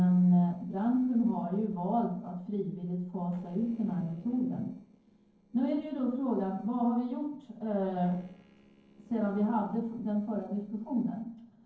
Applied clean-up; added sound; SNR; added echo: neural separator model SepFormer DNS4.